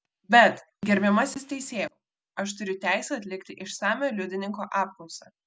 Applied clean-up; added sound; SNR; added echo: none; none; none; none.